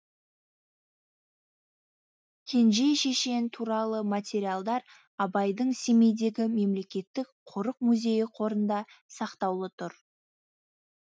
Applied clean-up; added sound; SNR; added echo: none; none; none; none.